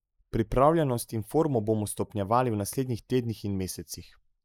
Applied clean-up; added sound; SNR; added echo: neural mask model Resemble Enhance denoiser.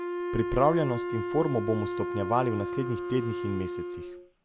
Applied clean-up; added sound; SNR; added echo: none; Wind instrument, woodwind instrument; 4 dB; none.